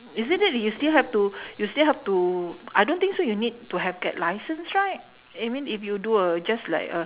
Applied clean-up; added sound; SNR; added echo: none; none; none; none.